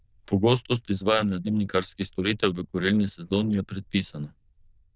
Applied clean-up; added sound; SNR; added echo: neural diffusion model UNIVERSE++.